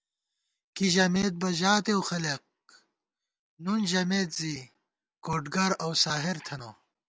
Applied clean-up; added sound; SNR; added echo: none; none; none; none.